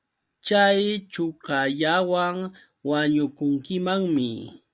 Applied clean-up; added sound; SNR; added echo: none; none; none; none.